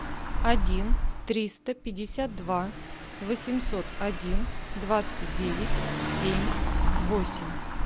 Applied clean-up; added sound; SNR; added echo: none; Engine / Car; -4 dB; none.